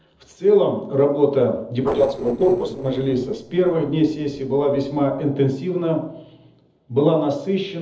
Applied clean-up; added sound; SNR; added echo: neural separator model SepFormer DNS4.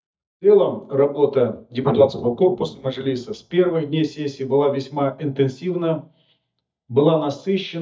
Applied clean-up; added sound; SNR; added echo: neural mask model DeepFilterNet 3.